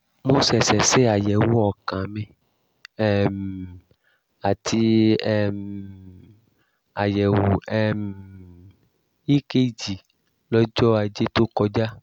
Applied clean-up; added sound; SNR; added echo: none; none; none; none.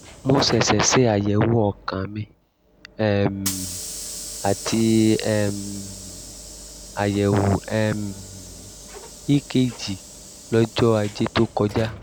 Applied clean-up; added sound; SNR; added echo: none; Sliding door / Hiss; 15 dB; none.